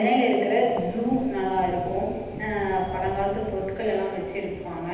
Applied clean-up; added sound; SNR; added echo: none; Thunder; 14 dB; reverberation time 1.1 s.